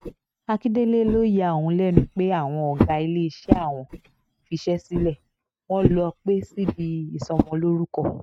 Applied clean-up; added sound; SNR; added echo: neural mask model RNNoise.